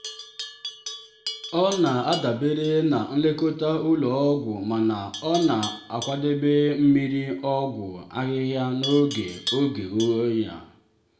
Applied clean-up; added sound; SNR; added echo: none; Livestock, farm animals, working animals; 15 dB; reverberation time 0.5 s.